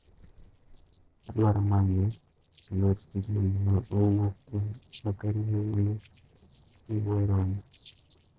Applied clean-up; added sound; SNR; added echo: neural separator model SepFormer DNS4.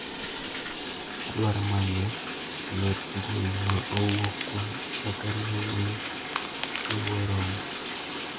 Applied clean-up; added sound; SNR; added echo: none; Crushing + Bathtub (filling or washing); 1 dB; none.